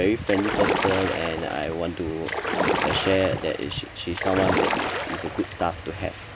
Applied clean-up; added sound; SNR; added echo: none; Splash, splatter; 1 dB; none.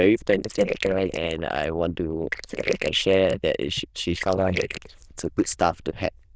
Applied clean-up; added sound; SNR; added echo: neural diffusion model UNIVERSE++.